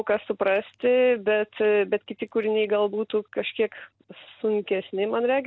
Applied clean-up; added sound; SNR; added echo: none; none; none; none.